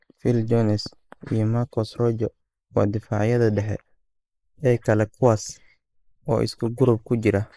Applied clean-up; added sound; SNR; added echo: neural mask model Resemble Enhance denoiser.